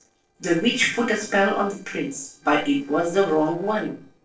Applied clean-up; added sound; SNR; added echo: neural separator model SepFormer DNS4.